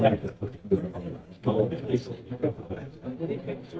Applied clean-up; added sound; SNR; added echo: neural mask model DeepFilterNet 3.